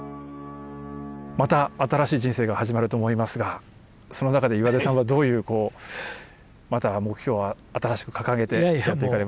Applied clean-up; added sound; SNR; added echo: none; none; none; none.